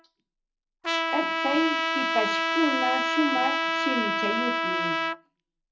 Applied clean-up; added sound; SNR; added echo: none; Trumpet; -3 dB; reverberation time 0.3 s.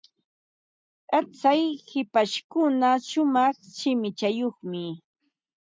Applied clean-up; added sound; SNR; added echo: none; none; none; none.